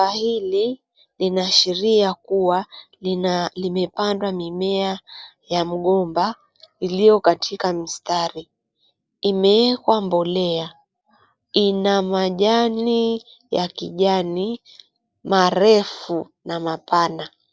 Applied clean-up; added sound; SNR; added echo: none; none; none; none.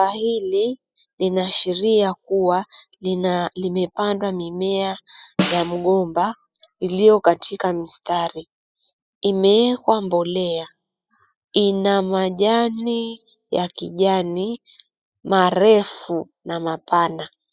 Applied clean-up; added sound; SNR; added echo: classical method spectral subtraction.